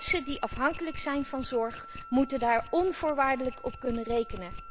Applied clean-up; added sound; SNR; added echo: none; Wind instrument, woodwind instrument + Domestic sounds, home sounds; 11 dB; none.